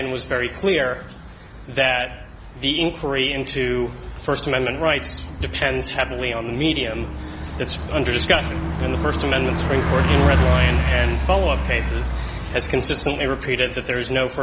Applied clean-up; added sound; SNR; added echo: none; Bus; 2 dB; none.